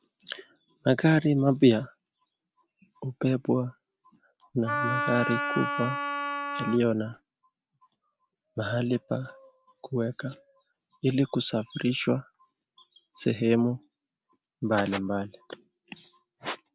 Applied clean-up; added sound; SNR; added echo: none; Wind instrument, woodwind instrument; 2 dB; none.